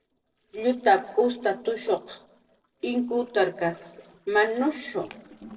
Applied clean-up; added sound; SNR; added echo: neural separator model SepFormer DNS4.